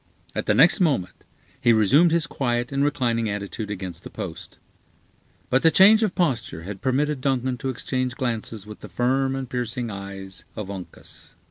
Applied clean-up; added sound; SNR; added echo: none; none; none; none.